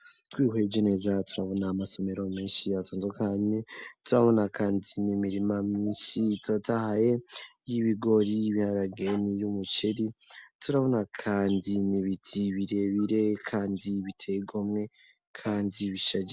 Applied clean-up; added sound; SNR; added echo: none; none; none; none.